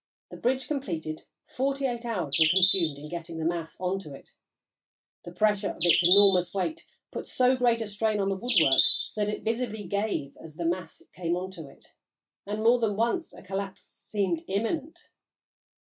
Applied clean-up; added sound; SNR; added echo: neural mask model RNNoise.